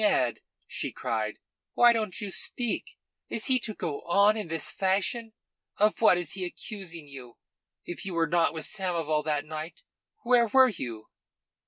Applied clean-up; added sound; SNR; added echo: none; none; none; none.